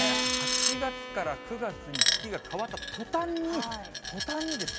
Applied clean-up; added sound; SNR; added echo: none; Acoustic guitar + Coin (dropping); -2 dB; none.